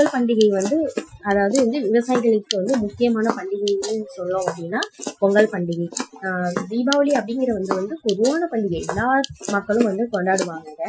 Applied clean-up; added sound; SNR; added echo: classical method Wiener filter.